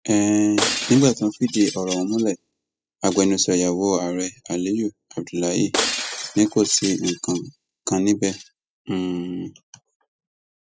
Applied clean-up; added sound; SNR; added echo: classical method spectral subtraction.